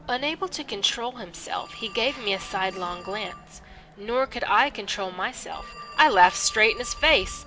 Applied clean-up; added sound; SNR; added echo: none; Telephone; 16 dB; none.